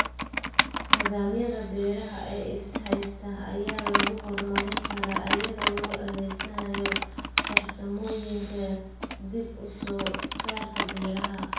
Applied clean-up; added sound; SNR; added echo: none; Computer keyboard; -2 dB; reverberation time 0.7 s.